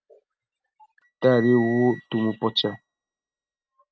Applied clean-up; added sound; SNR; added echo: neural mask model RNNoise.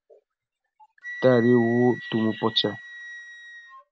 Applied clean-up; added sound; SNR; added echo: none; Wind instrument, woodwind instrument; 14 dB; none.